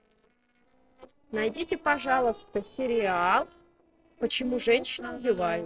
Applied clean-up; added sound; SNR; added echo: neural separator model SepFormer DNS4.